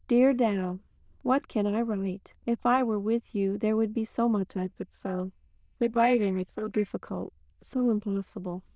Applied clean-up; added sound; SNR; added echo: neural diffusion model UNIVERSE++.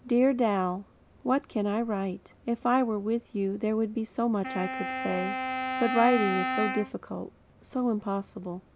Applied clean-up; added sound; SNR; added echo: none; Wind instrument, woodwind instrument; 4 dB; none.